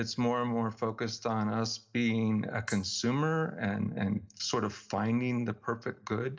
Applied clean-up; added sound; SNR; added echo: neural separator model SepFormer DNS4.